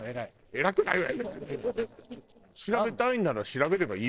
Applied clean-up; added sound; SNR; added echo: neural separator model SepFormer DNS4.